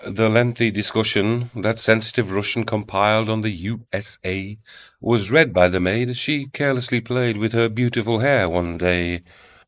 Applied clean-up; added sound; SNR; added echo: neural mask model Resemble Enhance denoiser.